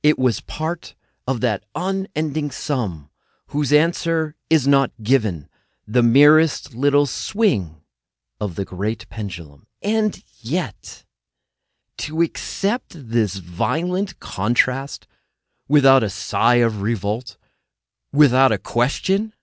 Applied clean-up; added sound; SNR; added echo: none; none; none; none.